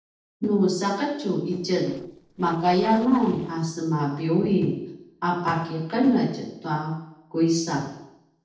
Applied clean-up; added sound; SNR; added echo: neural separator model SepFormer DNS4.